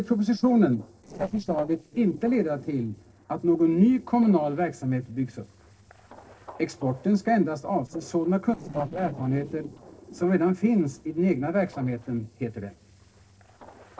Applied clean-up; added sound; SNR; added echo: neural separator model SepFormer DNS4.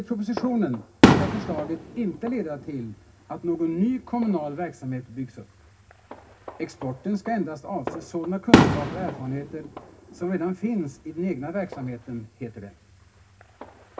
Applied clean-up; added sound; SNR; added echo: none; Fireworks; -2 dB; reverberation time 0.4 s.